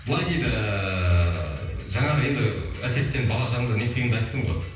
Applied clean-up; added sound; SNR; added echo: none; none; none; reverberation time 0.9 s.